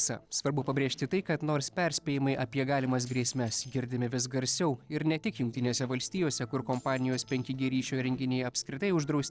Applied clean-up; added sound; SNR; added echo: neural separator model SepFormer DNS4.